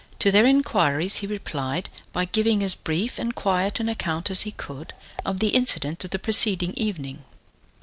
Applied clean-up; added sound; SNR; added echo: none; none; none; none.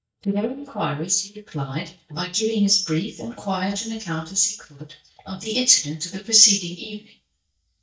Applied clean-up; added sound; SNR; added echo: neural mask model DeepFilterNet 3.